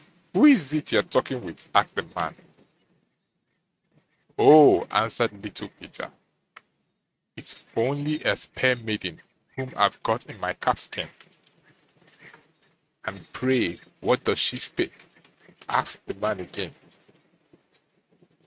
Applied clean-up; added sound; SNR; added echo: neural mask model RNNoise.